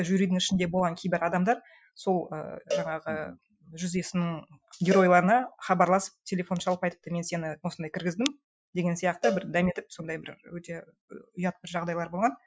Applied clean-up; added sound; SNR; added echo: classical method Wiener filter.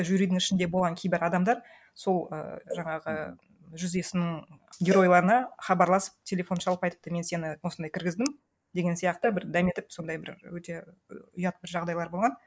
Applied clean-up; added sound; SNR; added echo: neural mask model Resemble Enhance denoiser.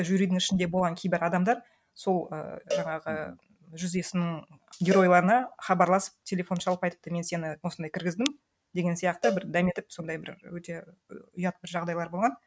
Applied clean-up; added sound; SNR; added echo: neural mask model RNNoise.